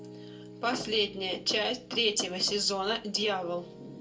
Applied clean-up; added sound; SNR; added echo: none; Piano; 17 dB; reverberation time 0.2 s.